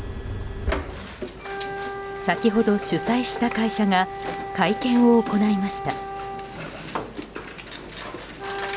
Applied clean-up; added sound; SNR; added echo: none; Boom + Wind instrument, woodwind instrument; 9 dB; none.